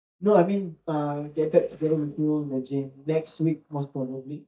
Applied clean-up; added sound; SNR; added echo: neural mask model DeepFilterNet 3.